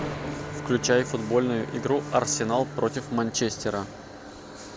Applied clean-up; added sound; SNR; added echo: none; Bowed string instrument + Thunder; 11 dB; none.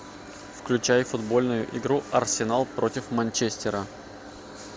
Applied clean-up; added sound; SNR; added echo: none; none; none; none.